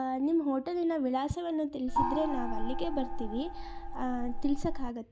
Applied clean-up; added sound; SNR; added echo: none; Gong; 0 dB; none.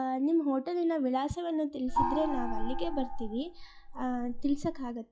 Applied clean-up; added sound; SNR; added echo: classical method log-MMSE.